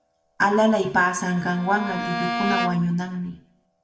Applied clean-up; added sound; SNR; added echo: none; Bowed string instrument; 7 dB; reverberation time 0.5 s.